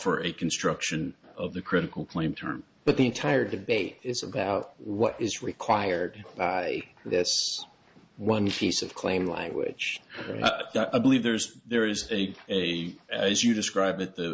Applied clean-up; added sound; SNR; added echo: none; none; none; none.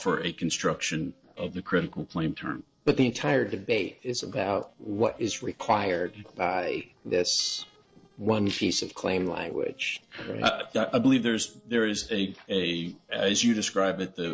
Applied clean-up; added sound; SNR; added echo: neural separator model SepFormer DNS4.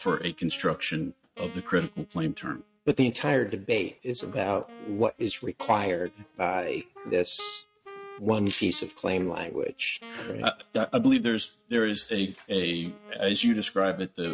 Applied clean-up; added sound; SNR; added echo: neural mask model RNNoise.